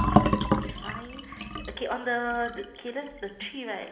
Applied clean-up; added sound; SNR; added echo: none; Fill (with liquid); -5 dB; reverberation time 1.1 s.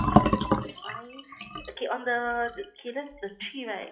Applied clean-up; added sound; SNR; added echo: classical method WPE with log-MMSE.